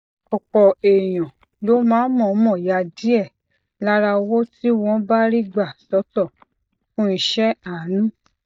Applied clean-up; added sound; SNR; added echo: neural mask model DeepFilterNet 3.